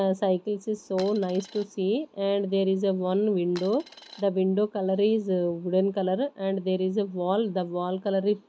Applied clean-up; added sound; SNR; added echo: none; Coin (dropping); 19 dB; none.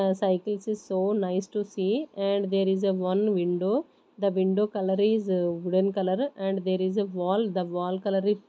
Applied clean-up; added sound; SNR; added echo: none; none; none; none.